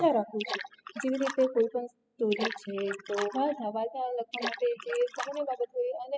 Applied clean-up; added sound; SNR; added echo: classical method spectral subtraction.